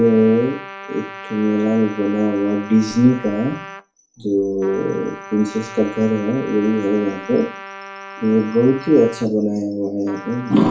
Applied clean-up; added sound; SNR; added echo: none; Trumpet; 16 dB; reverberation time 0.3 s.